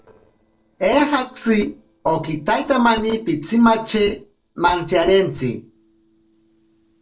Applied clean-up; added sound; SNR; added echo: neural separator model SepFormer DNS4.